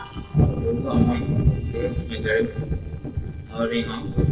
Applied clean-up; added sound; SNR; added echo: neural separator model SepFormer DNS4.